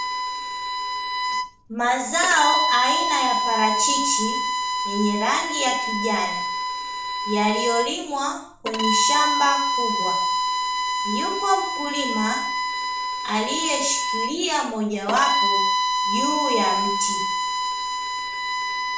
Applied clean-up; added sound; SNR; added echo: none; Bowed string instrument; -1 dB; reverberation time 0.5 s.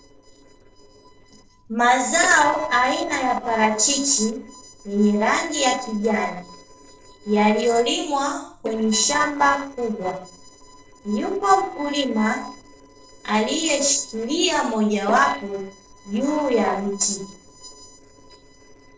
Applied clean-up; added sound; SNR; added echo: neural separator model SepFormer DNS4.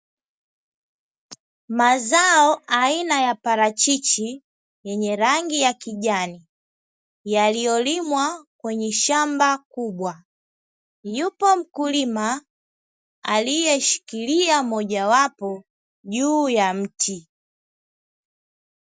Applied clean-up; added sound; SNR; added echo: none; none; none; none.